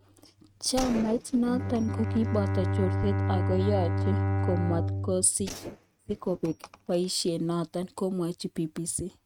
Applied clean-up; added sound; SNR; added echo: neural mask model RNNoise.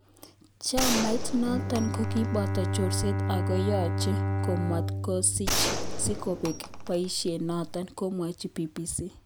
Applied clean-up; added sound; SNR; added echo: none; Bowed string instrument + Gunshot, gunfire; 0 dB; none.